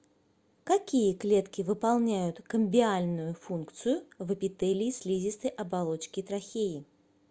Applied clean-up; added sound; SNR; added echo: none; none; none; none.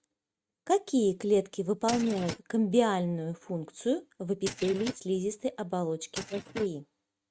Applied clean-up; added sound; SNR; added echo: neural mask model RNNoise.